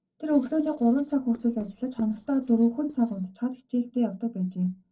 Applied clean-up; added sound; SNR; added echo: neural separator model SepFormer DNS4.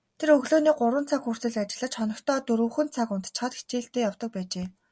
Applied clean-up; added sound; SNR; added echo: none; none; none; none.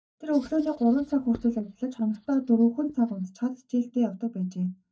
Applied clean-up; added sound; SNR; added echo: neural mask model DeepFilterNet 3.